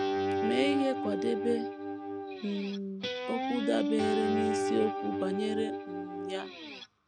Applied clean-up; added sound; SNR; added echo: none; Guitar; -1 dB; none.